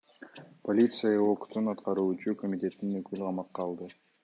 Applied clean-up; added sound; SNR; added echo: none; none; none; none.